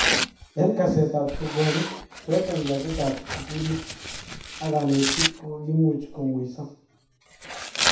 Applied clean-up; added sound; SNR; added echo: none; Tearing; 4 dB; reverberation time 0.7 s.